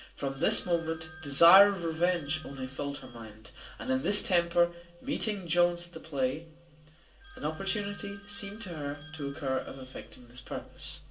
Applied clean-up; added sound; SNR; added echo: none; Telephone; 16 dB; reverberation time 0.2 s.